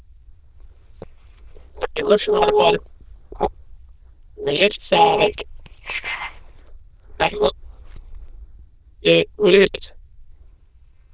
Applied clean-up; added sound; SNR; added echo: neural diffusion model UNIVERSE++.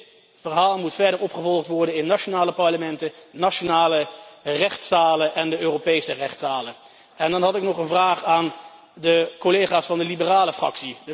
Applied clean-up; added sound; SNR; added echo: none; none; none; none.